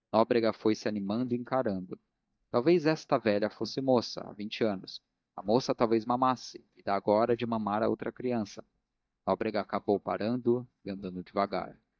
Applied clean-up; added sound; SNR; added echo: neural mask model DeepFilterNet 3.